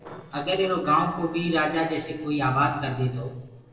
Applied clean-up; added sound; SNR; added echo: neural separator model SepFormer DNS4.